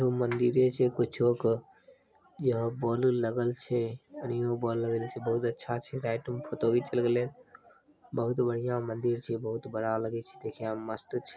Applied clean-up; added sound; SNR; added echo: none; none; none; none.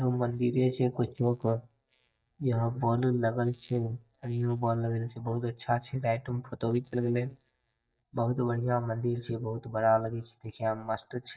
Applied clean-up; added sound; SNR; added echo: neural mask model DeepFilterNet 3.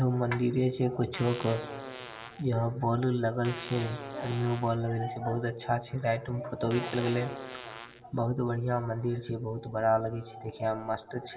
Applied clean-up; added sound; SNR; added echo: none; Fart; 13 dB; reverberation time 2.4 s.